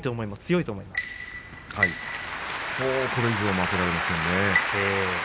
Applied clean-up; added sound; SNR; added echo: none; none; none; none.